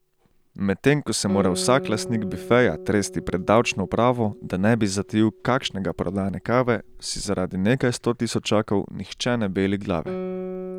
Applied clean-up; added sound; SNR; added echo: none; Guitar; 14 dB; none.